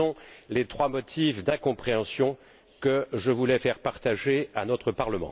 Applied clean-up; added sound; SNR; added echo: none; none; none; none.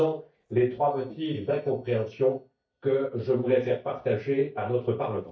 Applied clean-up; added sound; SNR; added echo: neural mask model DeepFilterNet 3.